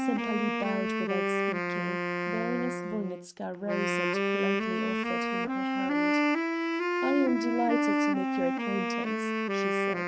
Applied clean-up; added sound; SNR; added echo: neural mask model RNNoise.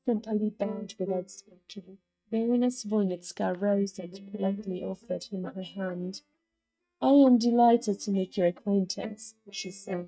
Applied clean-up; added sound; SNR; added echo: neural mask model DeepFilterNet 3.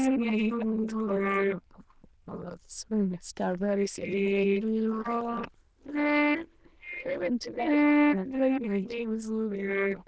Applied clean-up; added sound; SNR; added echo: neural diffusion model UNIVERSE++.